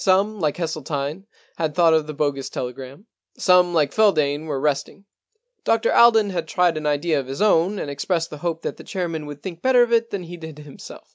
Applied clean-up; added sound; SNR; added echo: none; none; none; none.